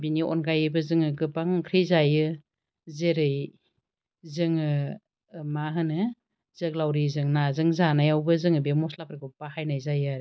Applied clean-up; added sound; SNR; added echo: none; none; none; none.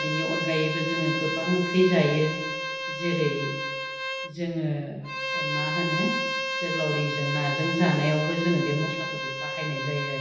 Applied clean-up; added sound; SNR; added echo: none; Bowed string instrument; 3 dB; reverberation time 0.9 s.